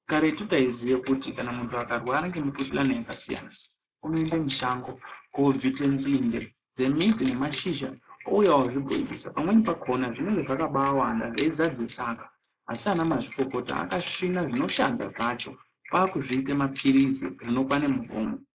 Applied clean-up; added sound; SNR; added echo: neural mask model Resemble Enhance denoiser.